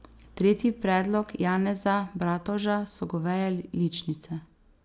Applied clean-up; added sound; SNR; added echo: none; none; none; none.